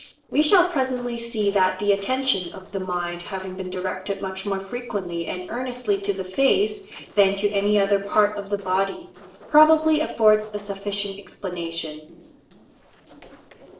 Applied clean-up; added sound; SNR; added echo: neural separator model SepFormer DNS4.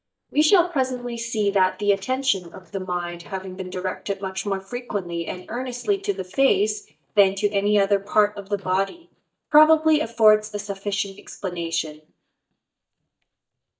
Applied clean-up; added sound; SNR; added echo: neural mask model DeepFilterNet 3.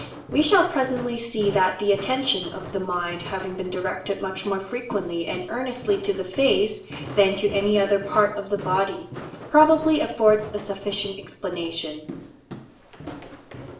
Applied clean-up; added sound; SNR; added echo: none; Walk, footsteps; 15 dB; reverberation time 0.5 s.